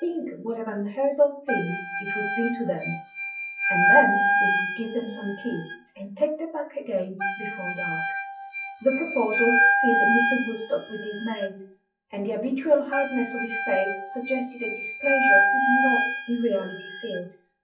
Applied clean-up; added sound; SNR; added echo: classical method WPE with log-MMSE.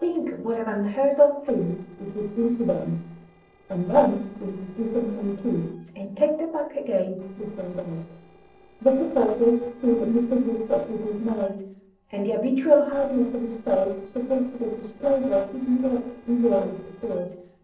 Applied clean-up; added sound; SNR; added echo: neural separator model SepFormer DNS4.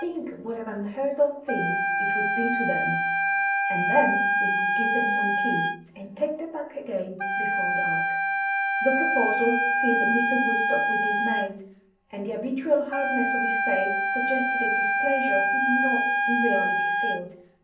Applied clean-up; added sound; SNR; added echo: none; Wind instrument, woodwind instrument; -4 dB; reverberation time 0.6 s.